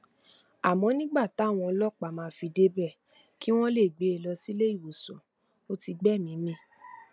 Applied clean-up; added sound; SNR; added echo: none; none; none; none.